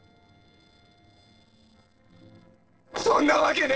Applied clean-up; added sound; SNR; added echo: neural separator model SepFormer DNS4.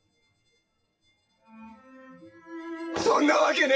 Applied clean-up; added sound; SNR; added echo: classical method WPE with log-MMSE.